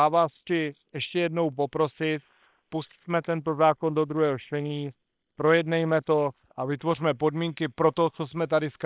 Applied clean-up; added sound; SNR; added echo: neural separator model SepFormer WHAM!.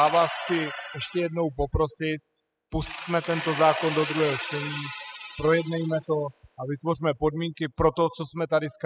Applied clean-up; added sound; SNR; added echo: classical method spectral subtraction.